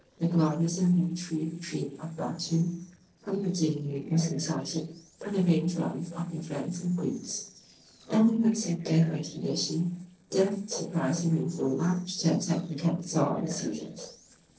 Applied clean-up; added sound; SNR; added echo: neural separator model SepFormer DNS4.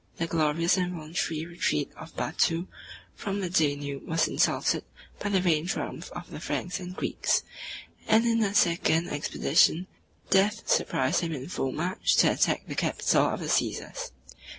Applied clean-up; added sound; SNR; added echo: none; none; none; none.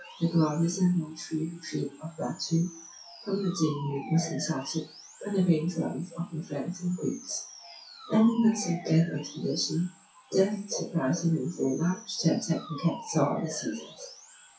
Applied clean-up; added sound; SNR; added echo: classical method WPE with log-MMSE.